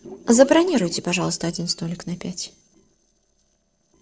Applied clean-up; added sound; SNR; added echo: neural separator model SepFormer DNS4.